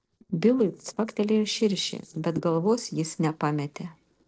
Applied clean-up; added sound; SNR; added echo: neural separator model SepFormer DNS4.